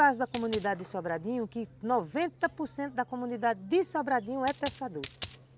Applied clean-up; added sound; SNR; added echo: none; Coin (dropping); 14 dB; none.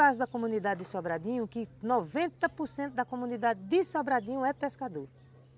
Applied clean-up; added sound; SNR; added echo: none; none; none; none.